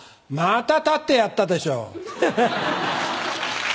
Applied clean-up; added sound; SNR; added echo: none; none; none; none.